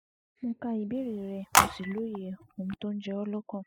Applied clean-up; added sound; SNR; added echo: classical method spectral subtraction.